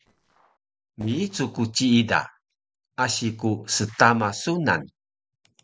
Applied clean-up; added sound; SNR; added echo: neural separator model SepFormer DNS4.